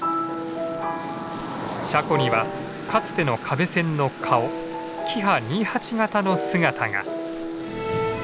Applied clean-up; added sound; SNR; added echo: none; Frying (food); 20 dB; none.